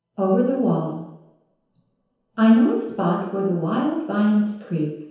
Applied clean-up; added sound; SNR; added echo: none; none; none; reverberation time 0.9 s.